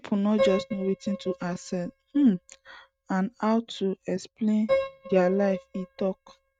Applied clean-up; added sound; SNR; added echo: neural mask model RNNoise.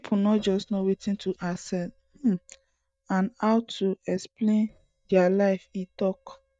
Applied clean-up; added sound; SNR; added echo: neural mask model DeepFilterNet 3.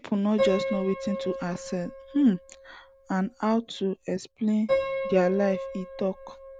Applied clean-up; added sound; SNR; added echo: none; Piano; 6 dB; none.